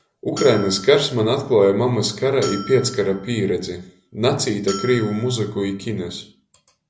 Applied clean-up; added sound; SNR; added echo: none; Bell; 17 dB; none.